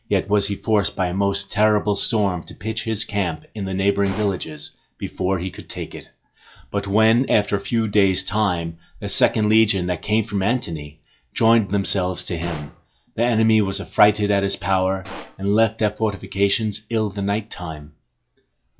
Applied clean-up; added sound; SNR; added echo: classical method log-MMSE.